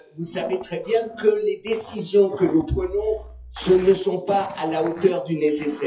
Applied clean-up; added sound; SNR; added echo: classical method WPE with log-MMSE.